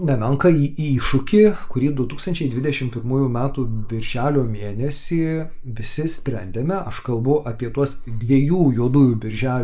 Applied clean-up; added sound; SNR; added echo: neural mask model Resemble Enhance denoiser.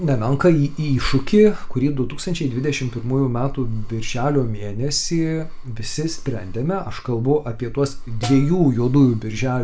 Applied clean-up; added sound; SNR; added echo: none; Snare drum; 16 dB; none.